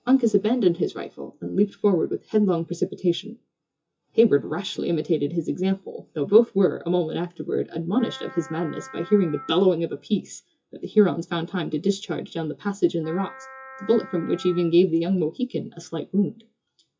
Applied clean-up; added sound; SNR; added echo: classical method WPE with log-MMSE.